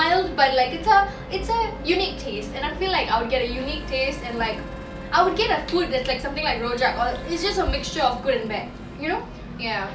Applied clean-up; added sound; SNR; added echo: none; Harmonica + Wind instrument, woodwind instrument; 19 dB; none.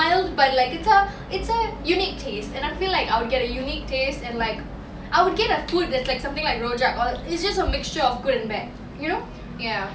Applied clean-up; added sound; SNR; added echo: none; none; none; none.